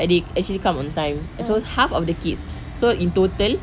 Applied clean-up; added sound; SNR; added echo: none; none; none; none.